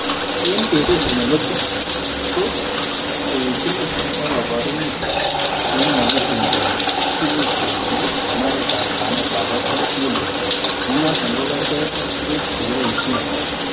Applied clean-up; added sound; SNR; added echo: none; Bathtub (filling or washing); -4 dB; reverberation time 1.1 s.